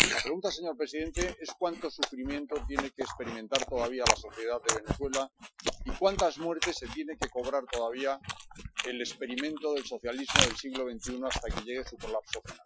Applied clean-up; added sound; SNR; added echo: classical method Wiener filter.